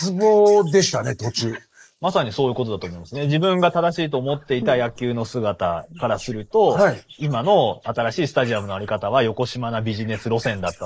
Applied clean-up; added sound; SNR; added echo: neural mask model Resemble Enhance denoiser.